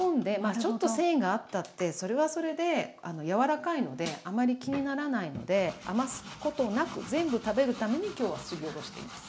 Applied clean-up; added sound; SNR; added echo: none; none; none; none.